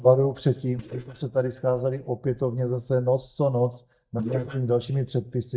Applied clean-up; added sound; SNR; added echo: neural mask model DeepFilterNet 3.